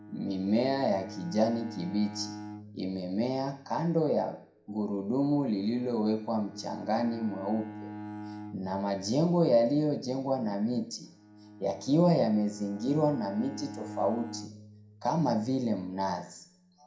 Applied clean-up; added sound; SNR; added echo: none; Bowed string instrument; 16 dB; reverberation time 0.4 s.